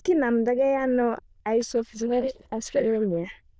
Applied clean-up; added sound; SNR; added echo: neural diffusion model UNIVERSE++.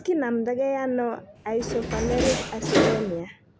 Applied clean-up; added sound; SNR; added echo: none; Door; -1 dB; none.